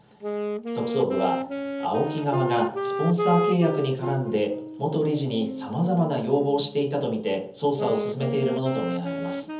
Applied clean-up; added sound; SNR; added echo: none; Wind instrument, woodwind instrument; 5 dB; reverberation time 0.7 s.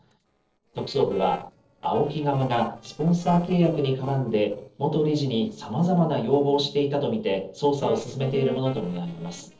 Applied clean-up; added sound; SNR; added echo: neural separator model SepFormer DNS4.